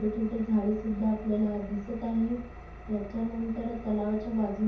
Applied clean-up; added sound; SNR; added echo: none; Engine; 14 dB; reverberation time 0.6 s.